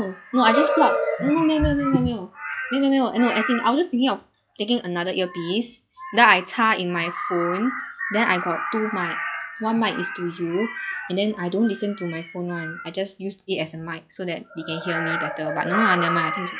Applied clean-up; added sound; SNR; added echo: classical method log-MMSE.